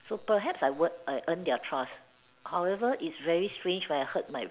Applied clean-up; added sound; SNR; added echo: none; none; none; none.